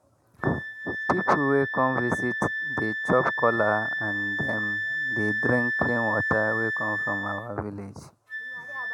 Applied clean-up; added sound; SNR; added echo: none; Wind instrument, woodwind instrument; 2 dB; none.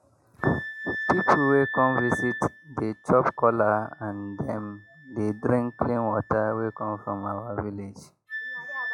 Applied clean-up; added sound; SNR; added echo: classical method log-MMSE.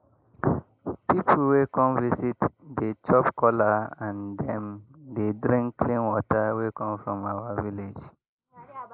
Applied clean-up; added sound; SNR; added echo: neural mask model Resemble Enhance denoiser.